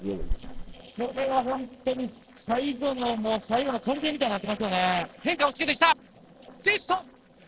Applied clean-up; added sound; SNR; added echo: neural separator model SepFormer DNS4.